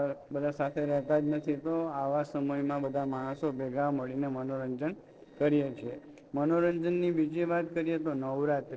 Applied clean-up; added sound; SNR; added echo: neural separator model SepFormer DNS4.